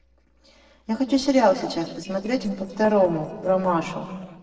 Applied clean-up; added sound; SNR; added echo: neural separator model SepFormer DNS4.